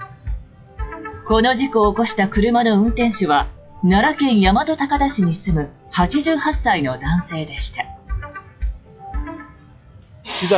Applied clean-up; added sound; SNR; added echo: classical method log-MMSE.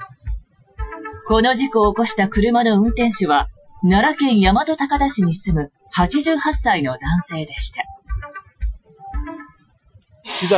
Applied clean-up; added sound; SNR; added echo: classical method Wiener filter.